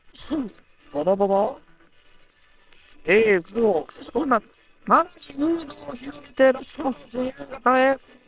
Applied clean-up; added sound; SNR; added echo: neural separator model SepFormer WHAMR!.